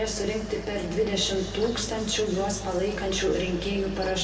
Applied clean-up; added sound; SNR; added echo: none; Mechanical fan; 11 dB; reverberation time 2.3 s.